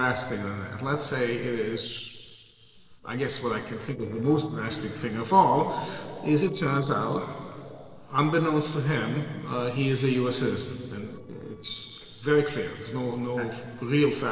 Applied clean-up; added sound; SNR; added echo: neural separator model SepFormer DNS4.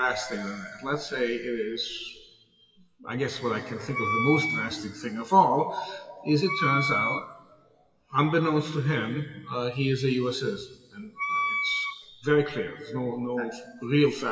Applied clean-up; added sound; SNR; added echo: classical method WPE with log-MMSE.